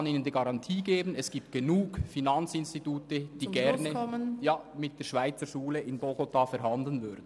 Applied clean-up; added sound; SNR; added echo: none; none; none; none.